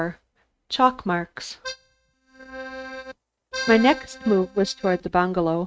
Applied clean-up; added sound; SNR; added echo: neural mask model RNNoise.